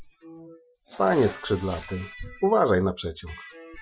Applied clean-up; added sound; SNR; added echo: classical method Wiener filter.